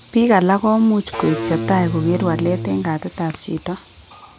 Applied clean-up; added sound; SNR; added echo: none; Electric guitar / Bass guitar; 7 dB; none.